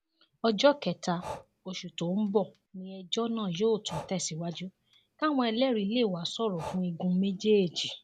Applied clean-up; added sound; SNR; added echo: none; Breathing; 19 dB; none.